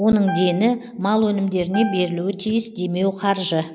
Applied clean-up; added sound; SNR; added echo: none; Piano; 14 dB; none.